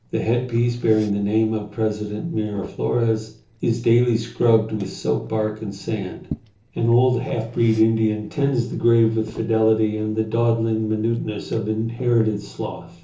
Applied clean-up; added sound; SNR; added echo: neural separator model SepFormer DNS4.